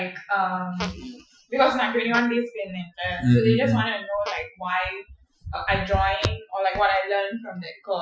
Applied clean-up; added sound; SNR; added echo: classical method Wiener filter.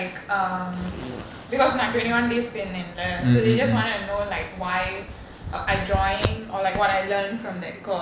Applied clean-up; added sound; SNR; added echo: none; none; none; none.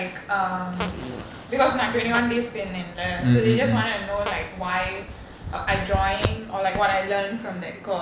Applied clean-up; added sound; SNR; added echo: none; Fart; 15 dB; none.